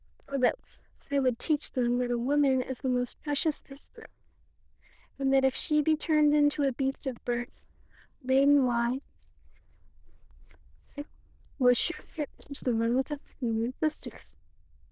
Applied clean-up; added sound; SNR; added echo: neural diffusion model UNIVERSE++.